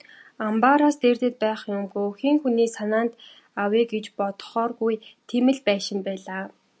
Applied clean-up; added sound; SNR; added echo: none; none; none; none.